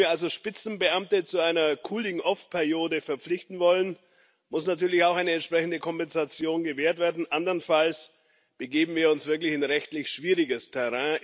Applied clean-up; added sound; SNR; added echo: none; none; none; none.